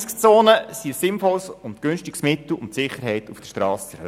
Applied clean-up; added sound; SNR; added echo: none; none; none; none.